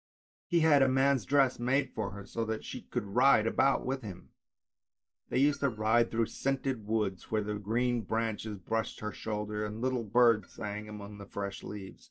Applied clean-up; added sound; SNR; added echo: neural mask model DeepFilterNet 3.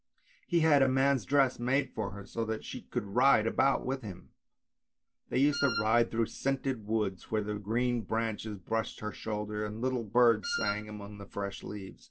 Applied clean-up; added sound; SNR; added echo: none; Wind instrument, woodwind instrument; 6 dB; none.